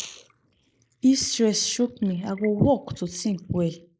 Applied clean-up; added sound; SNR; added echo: neural mask model Resemble Enhance denoiser.